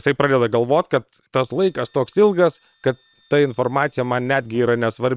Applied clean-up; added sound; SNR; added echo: neural separator model SepFormer WHAM!.